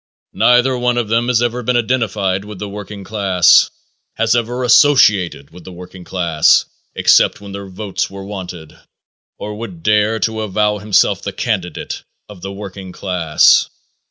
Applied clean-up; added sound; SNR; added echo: none; none; none; none.